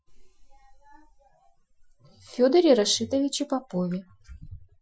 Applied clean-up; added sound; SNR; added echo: classical method Wiener filter.